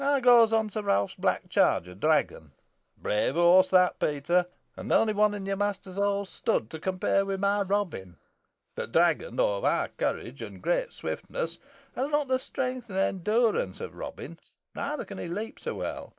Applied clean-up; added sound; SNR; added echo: neural mask model Resemble Enhance denoiser.